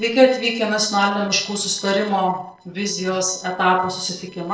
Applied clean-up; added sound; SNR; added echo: neural separator model SepFormer DNS4.